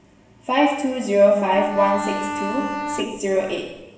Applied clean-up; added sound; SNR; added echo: none; Bowed string instrument; 7 dB; reverberation time 0.9 s.